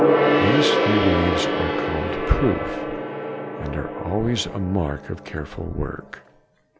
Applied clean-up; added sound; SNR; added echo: none; Gong; -2 dB; none.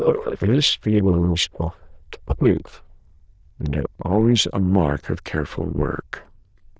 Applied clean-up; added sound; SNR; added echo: neural diffusion model UNIVERSE++.